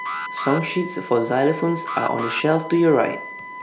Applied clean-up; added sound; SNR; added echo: none; Wind instrument, woodwind instrument + Alarm; 10 dB; none.